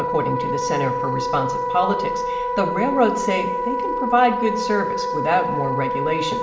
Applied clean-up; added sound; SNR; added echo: none; Wind instrument, woodwind instrument; 1 dB; reverberation time 2.0 s.